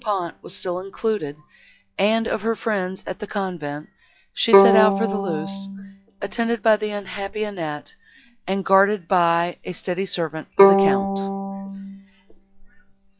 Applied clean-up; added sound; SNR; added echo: classical method log-MMSE.